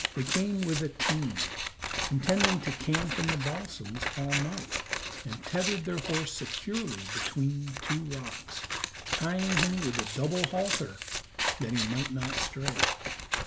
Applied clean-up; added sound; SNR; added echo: none; Scissors; 1 dB; none.